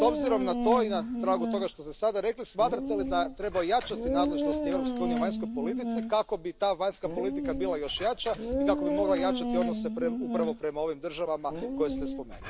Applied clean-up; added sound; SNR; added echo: none; Dog; 2 dB; none.